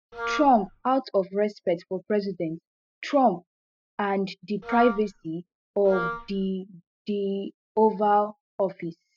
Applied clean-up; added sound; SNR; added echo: classical method spectral subtraction.